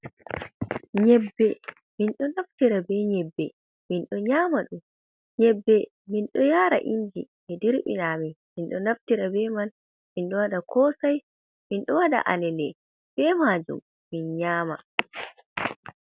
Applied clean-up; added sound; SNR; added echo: none; none; none; none.